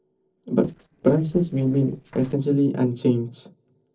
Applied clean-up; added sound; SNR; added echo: neural separator model SepFormer DNS4.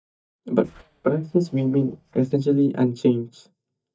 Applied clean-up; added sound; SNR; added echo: neural mask model DeepFilterNet 3.